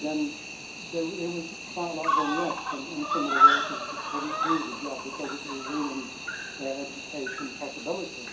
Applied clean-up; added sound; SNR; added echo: none; Cricket; -5 dB; reverberation time 0.5 s.